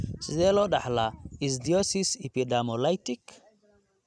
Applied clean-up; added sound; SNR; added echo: none; none; none; none.